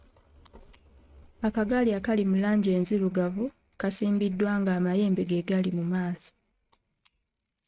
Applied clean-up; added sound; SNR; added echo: neural mask model RNNoise.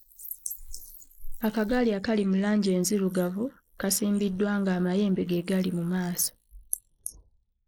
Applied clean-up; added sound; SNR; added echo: neural mask model Resemble Enhance denoiser.